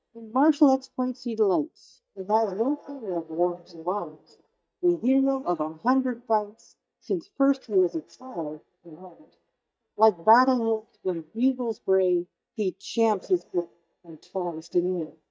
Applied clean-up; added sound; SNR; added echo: neural mask model DeepFilterNet 3.